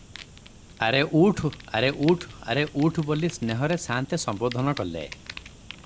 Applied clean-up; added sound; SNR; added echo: none; Fire; 18 dB; none.